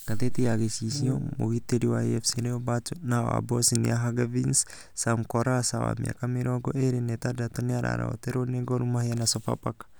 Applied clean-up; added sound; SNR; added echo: none; Brass instrument; 11 dB; none.